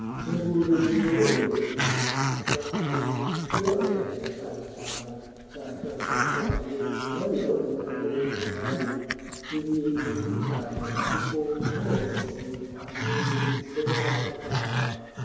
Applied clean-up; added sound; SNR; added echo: none; Growling; 0 dB; reverberation time 2.2 s.